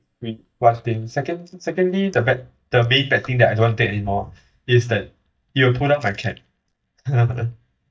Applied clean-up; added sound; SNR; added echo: neural mask model DeepFilterNet 3.